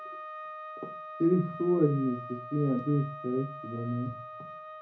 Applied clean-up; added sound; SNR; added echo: none; Wind instrument, woodwind instrument; 11 dB; reverberation time 0.4 s.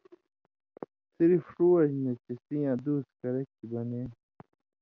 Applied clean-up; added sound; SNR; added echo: none; none; none; none.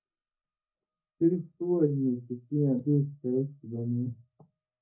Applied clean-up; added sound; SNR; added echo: neural mask model DeepFilterNet 3.